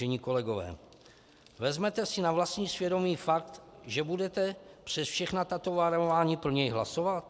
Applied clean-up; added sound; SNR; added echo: none; none; none; none.